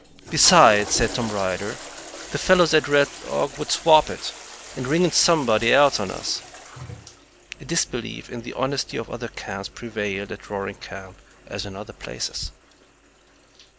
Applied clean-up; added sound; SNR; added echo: none; Toilet flush; 16 dB; none.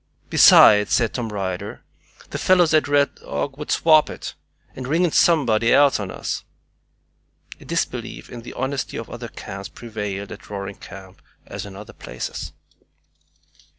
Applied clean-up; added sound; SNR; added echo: none; none; none; none.